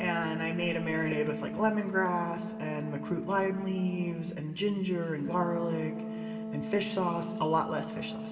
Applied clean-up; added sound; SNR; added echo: none; Wind instrument, woodwind instrument; 7 dB; reverberation time 2.3 s.